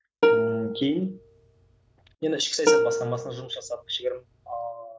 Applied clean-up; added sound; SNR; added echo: none; Plucked string instrument; -4 dB; none.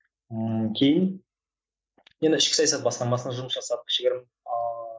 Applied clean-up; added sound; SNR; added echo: none; none; none; none.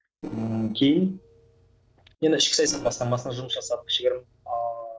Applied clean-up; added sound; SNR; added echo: neural separator model SepFormer DNS4.